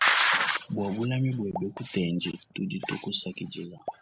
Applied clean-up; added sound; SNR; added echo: none; Explosion; 18 dB; none.